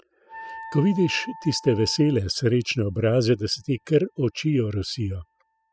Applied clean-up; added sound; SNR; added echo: classical method spectral subtraction.